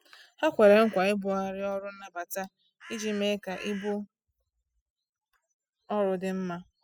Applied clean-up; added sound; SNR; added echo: classical method spectral subtraction.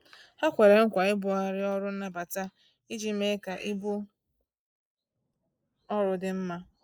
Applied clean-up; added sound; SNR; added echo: neural mask model Resemble Enhance denoiser.